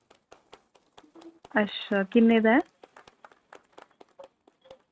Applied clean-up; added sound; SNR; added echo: neural mask model RNNoise.